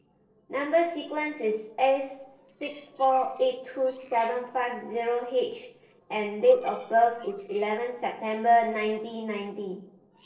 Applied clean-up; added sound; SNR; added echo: neural separator model SepFormer DNS4.